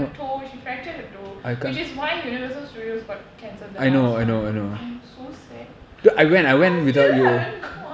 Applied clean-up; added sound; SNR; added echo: none; none; none; none.